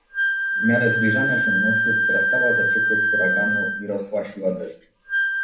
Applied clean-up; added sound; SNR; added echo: none; Wind instrument, woodwind instrument; -5 dB; reverberation time 0.3 s.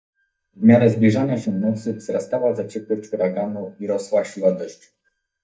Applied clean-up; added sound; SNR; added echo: neural mask model DeepFilterNet 3.